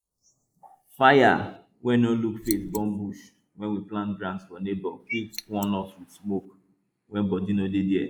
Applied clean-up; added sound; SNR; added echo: neural mask model Resemble Enhance denoiser.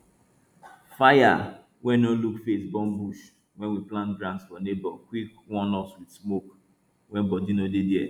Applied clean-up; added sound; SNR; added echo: none; none; none; none.